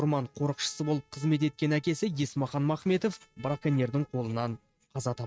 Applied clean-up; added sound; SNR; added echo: neural mask model RNNoise.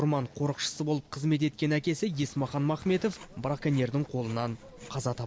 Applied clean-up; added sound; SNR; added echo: none; none; none; none.